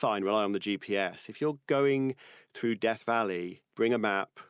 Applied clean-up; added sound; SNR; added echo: none; none; none; none.